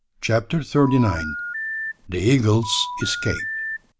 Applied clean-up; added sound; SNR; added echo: none; Telephone; 7 dB; none.